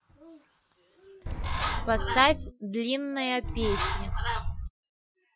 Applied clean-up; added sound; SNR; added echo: classical method Wiener filter.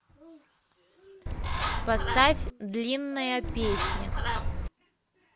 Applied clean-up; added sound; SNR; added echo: none; Bird; -2 dB; none.